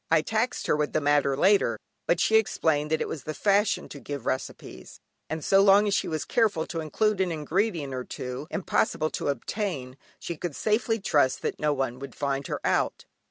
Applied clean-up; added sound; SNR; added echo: none; none; none; none.